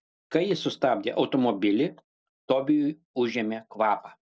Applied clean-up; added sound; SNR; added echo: none; none; none; none.